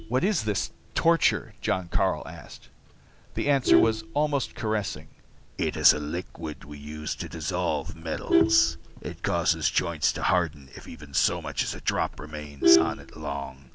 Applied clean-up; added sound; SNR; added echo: none; Vehicle horn, car horn, honking; 4 dB; none.